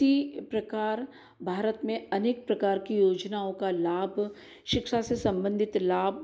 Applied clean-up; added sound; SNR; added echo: none; none; none; none.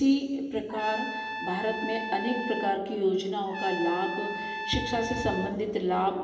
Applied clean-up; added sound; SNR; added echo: none; Trumpet; 7 dB; reverberation time 2.4 s.